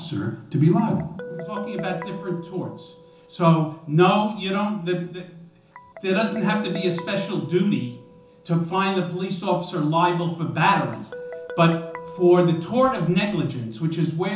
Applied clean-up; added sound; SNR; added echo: none; Guitar; 17 dB; reverberation time 0.7 s.